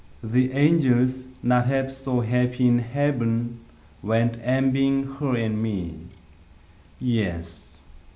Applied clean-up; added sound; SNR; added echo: none; none; none; none.